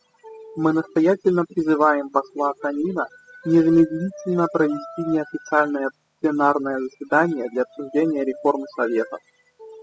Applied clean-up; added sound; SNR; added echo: classical method spectral subtraction.